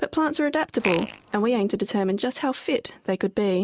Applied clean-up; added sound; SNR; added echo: neural mask model RNNoise.